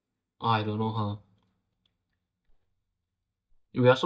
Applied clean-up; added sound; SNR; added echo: neural mask model DeepFilterNet 3.